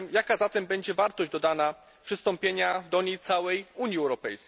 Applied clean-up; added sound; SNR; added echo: none; none; none; none.